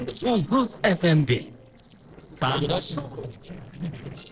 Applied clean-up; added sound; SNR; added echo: neural separator model SepFormer DNS4.